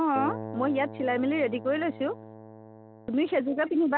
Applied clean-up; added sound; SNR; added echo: none; Keyboard (musical); 13 dB; none.